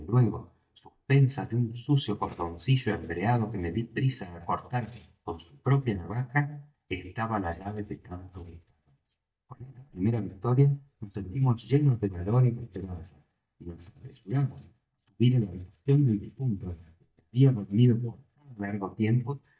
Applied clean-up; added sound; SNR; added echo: neural mask model DeepFilterNet 3.